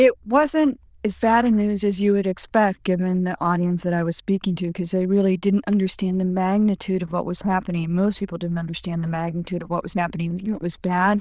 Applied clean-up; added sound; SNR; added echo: neural diffusion model UNIVERSE++.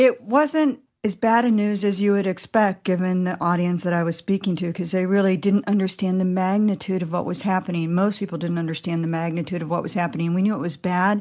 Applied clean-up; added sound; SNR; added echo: none; none; none; none.